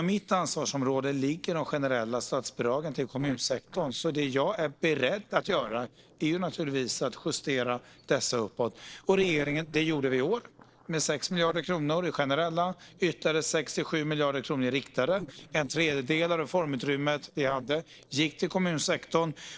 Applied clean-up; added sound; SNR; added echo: neural separator model SepFormer DNS4.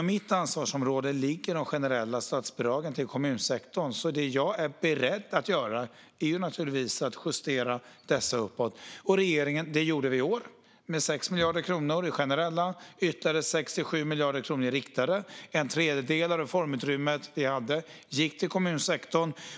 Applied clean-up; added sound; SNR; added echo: none; none; none; none.